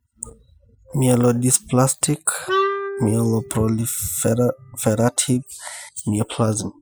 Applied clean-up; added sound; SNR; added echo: classical method spectral subtraction.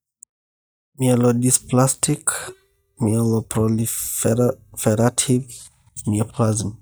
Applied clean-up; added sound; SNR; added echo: neural mask model DeepFilterNet 3.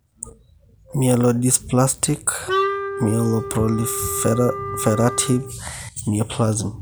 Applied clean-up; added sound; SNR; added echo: none; Wind instrument, woodwind instrument; 6 dB; none.